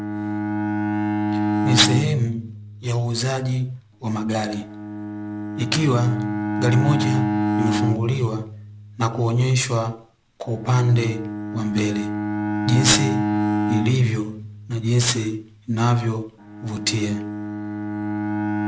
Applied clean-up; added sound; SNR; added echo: none; Bowed string instrument; 3 dB; none.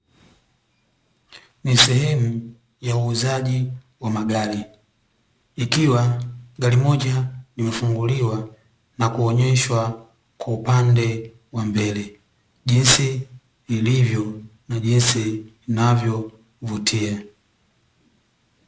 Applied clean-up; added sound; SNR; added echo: none; none; none; none.